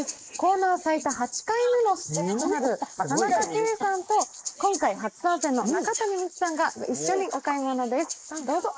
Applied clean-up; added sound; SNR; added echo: neural mask model Resemble Enhance denoiser.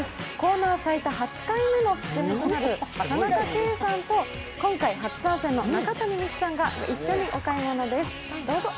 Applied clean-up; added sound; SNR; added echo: none; Breathing; 14 dB; none.